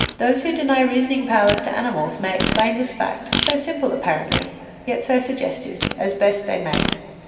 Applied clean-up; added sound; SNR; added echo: none; Fart; 6 dB; reverberation time 2.4 s.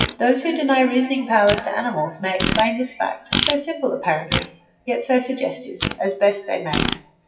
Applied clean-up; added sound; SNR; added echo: classical method WPE with log-MMSE.